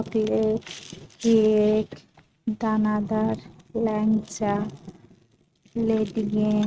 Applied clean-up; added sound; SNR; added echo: neural mask model RNNoise.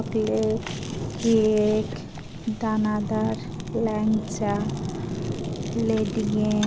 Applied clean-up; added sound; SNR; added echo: none; Fire; 6 dB; none.